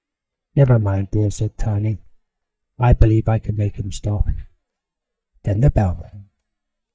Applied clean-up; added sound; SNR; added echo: neural mask model DeepFilterNet 3.